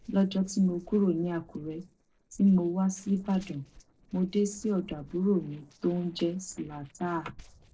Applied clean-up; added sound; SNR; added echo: neural separator model SepFormer DNS4.